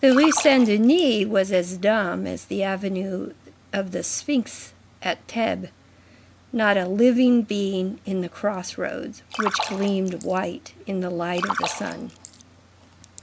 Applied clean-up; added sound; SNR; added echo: none; Splash, splatter; 7 dB; none.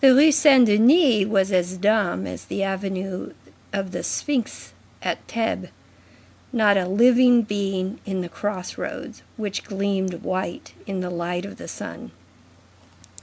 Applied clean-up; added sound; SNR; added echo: none; none; none; none.